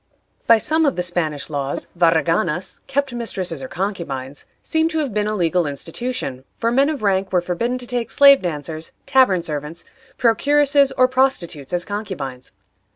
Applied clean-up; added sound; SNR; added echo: none; Buzz; 16 dB; none.